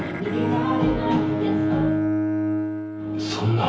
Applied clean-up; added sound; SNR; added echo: none; Bowed string instrument; -2 dB; reverberation time 0.5 s.